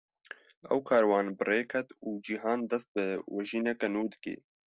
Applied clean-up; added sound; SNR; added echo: none; none; none; none.